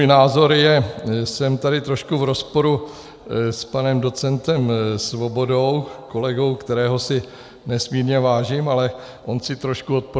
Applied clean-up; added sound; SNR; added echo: none; none; none; none.